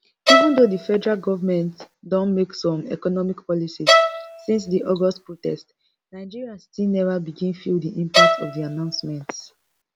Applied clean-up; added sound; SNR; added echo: none; Bowed string instrument; -2 dB; none.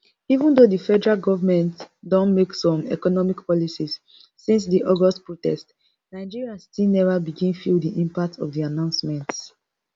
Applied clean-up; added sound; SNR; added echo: none; none; none; none.